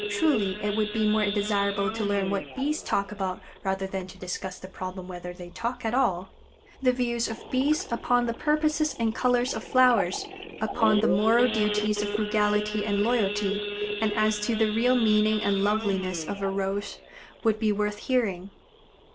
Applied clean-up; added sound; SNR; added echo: none; Idling / Sawing / Accelerating, revving, vroom; 9 dB; none.